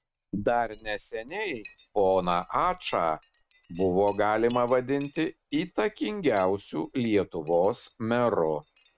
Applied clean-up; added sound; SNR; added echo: neural mask model RNNoise.